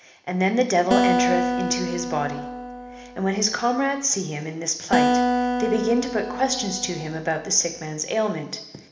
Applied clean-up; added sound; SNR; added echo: none; Acoustic guitar; 1 dB; reverberation time 1.0 s.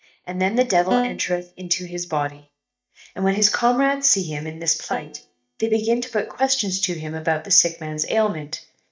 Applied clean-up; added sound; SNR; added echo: neural mask model DeepFilterNet 3.